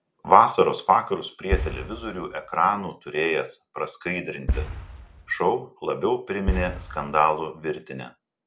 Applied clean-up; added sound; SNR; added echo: none; Boom; 5 dB; none.